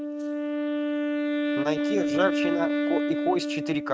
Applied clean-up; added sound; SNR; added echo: neural mask model RNNoise.